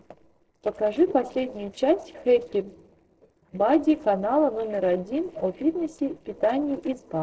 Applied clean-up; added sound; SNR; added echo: neural separator model SepFormer DNS4.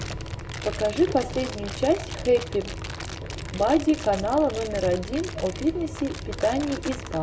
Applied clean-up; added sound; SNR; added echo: none; Crumpling, crinkling; 15 dB; reverberation time 0.4 s.